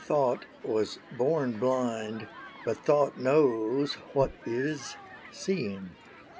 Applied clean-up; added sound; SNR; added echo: none; Human group actions; 19 dB; none.